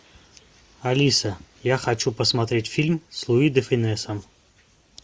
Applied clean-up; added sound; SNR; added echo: none; none; none; none.